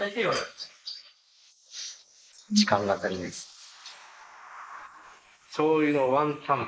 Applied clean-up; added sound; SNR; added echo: neural mask model Resemble Enhance denoiser.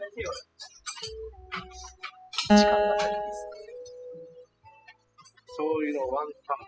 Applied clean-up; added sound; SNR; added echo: classical method spectral subtraction.